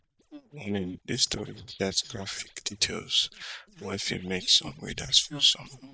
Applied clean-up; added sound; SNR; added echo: neural mask model DeepFilterNet 3.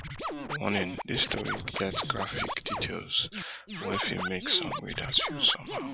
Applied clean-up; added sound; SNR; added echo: none; Scratching (performance technique); 6 dB; none.